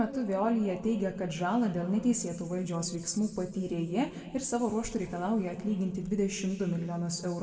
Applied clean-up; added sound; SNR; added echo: none; none; none; reverberation time 1.6 s.